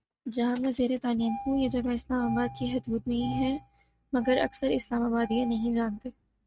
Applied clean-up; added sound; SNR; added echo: neural mask model RNNoise.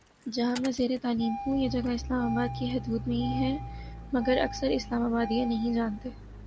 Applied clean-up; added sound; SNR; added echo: none; Engine starting; 9 dB; none.